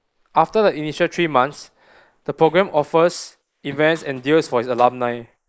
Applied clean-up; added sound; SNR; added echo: neural mask model Resemble Enhance denoiser.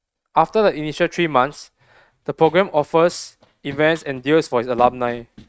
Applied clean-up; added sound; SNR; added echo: neural mask model RNNoise.